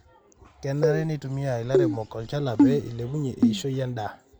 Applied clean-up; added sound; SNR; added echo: none; Keyboard (musical); -4 dB; none.